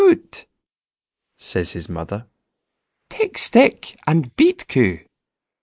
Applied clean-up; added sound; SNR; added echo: neural mask model Resemble Enhance denoiser.